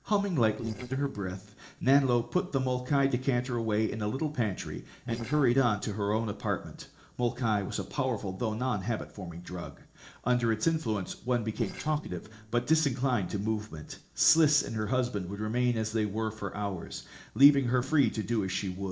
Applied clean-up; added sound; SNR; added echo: neural separator model SepFormer DNS4.